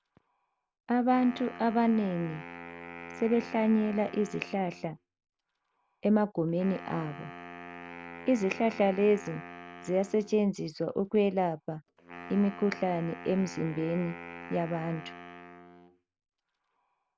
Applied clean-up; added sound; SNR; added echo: none; Wind instrument, woodwind instrument; 15 dB; none.